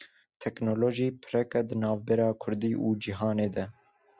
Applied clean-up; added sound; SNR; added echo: none; none; none; none.